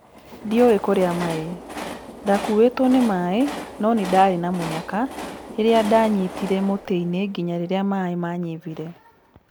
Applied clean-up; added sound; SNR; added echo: none; Train; 13 dB; none.